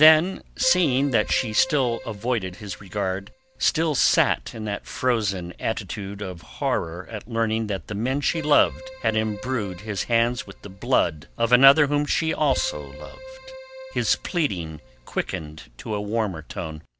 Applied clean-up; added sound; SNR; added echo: none; Keyboard (musical); 17 dB; none.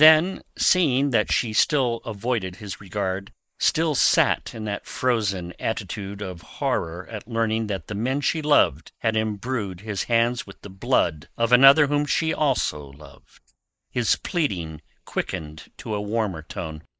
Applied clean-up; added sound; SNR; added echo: neural mask model Resemble Enhance denoiser.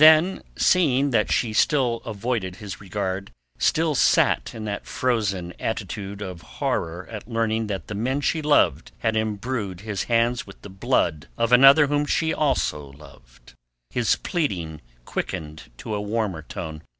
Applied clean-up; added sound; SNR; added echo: none; none; none; none.